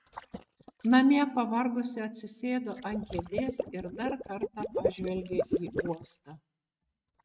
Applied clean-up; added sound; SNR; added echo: neural mask model RNNoise.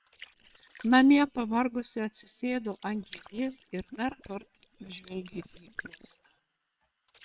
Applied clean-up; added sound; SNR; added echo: neural separator model SepFormer WHAM!.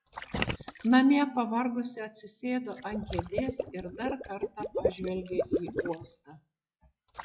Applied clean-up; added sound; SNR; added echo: classical method log-MMSE.